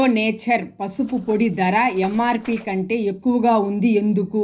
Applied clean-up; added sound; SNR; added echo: neural separator model SepFormer DNS4.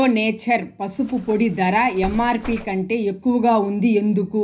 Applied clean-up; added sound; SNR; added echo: none; Bus; 16 dB; reverberation time 0.4 s.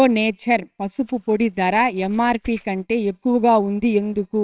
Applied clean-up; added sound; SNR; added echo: neural separator model SepFormer WHAMR!.